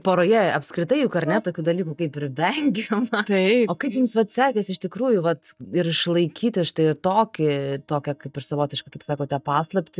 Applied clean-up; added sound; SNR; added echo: neural mask model DeepFilterNet 3.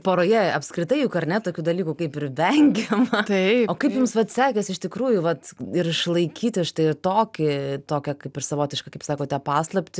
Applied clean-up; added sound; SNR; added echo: none; none; none; none.